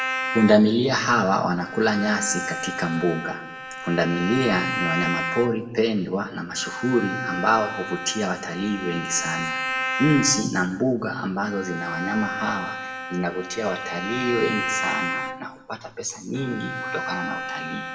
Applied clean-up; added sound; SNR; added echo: none; Bowed string instrument; 6 dB; reverberation time 0.8 s.